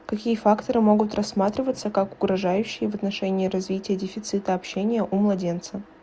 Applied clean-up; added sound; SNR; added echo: none; none; none; none.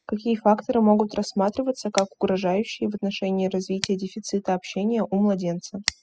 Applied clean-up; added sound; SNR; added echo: classical method spectral subtraction.